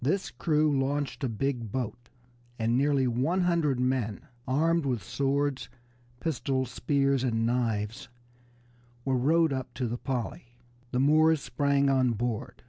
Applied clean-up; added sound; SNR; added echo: none; none; none; none.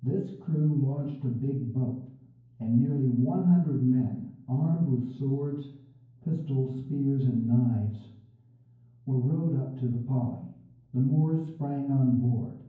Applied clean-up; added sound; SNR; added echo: none; none; none; reverberation time 0.9 s.